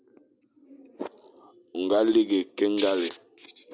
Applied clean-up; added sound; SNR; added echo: none; none; none; none.